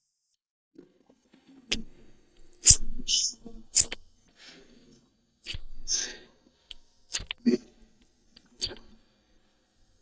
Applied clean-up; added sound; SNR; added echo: neural mask model DeepFilterNet 3.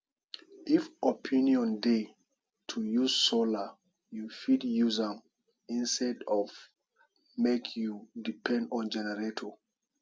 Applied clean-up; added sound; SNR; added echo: none; none; none; none.